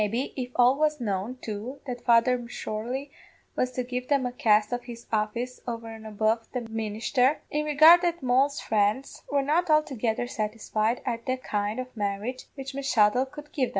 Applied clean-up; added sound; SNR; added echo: none; none; none; none.